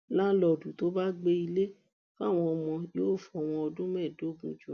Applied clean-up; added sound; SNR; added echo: none; none; none; none.